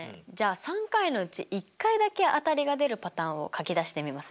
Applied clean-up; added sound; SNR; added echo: none; none; none; none.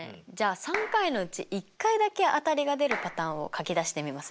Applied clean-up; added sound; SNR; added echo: none; Clapping; 11 dB; none.